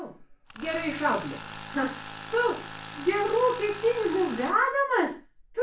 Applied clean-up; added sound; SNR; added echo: none; Tools; 13 dB; reverberation time 0.3 s.